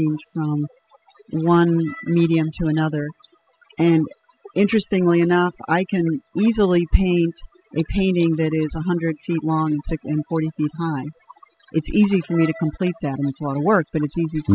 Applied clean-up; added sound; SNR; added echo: classical method spectral subtraction.